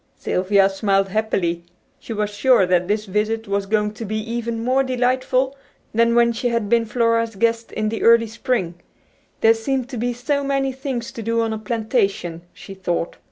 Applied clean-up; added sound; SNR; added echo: none; none; none; none.